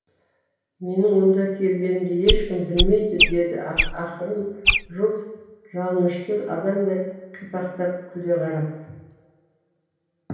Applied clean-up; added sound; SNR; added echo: none; Chirp, tweet; -1 dB; reverberation time 0.9 s.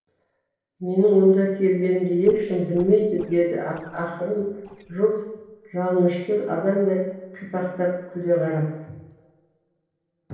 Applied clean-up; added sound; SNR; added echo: neural separator model SepFormer DNS4.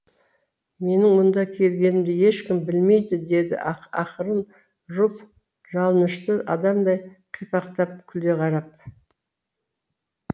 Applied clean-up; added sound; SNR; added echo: none; none; none; none.